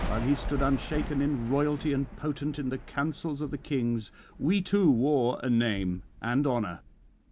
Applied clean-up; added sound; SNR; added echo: none; Thunder; 10 dB; none.